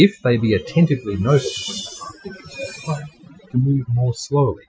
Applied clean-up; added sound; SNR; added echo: classical method Wiener filter.